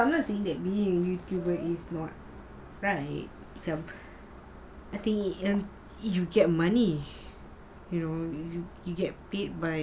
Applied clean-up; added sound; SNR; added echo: none; none; none; none.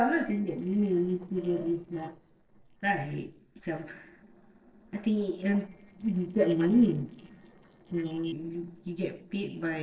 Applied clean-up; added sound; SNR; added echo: neural separator model SepFormer DNS4.